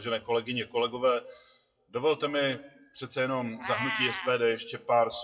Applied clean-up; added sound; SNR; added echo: classical method WPE with log-MMSE.